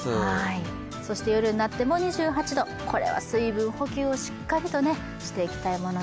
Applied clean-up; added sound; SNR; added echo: none; none; none; none.